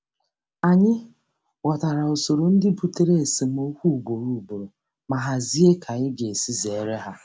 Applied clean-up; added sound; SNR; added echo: none; none; none; none.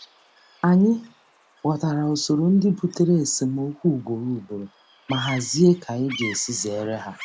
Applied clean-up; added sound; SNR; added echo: none; Bird vocalization, bird call, bird song; 18 dB; none.